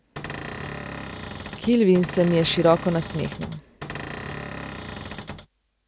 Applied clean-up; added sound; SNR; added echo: none; Cupboard open or close / Door; 10 dB; none.